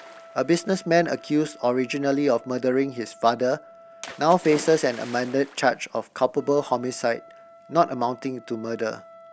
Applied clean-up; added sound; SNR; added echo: none; Splash, splatter + Trumpet; 20 dB; none.